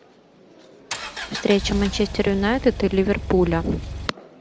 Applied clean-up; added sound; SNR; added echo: none; Engine; 8 dB; none.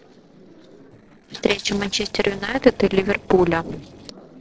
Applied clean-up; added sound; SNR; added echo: neural separator model SepFormer DNS4.